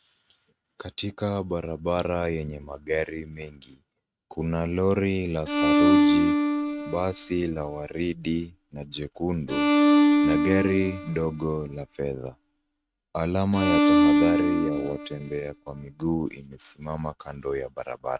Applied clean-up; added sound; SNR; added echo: neural mask model RNNoise.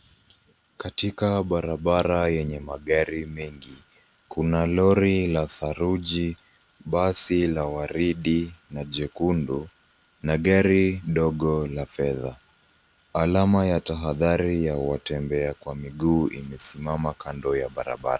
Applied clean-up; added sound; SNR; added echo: none; none; none; none.